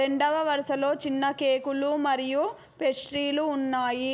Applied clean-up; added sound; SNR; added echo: none; none; none; none.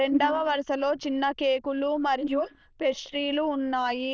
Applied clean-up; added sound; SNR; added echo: neural diffusion model UNIVERSE++.